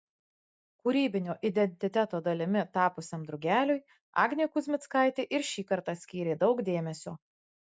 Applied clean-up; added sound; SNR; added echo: none; none; none; none.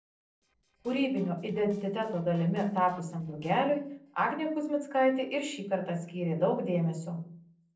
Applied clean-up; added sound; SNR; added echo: neural separator model SepFormer DNS4.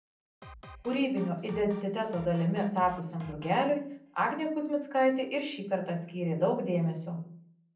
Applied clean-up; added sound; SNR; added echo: none; Drum kit; 20 dB; reverberation time 0.6 s.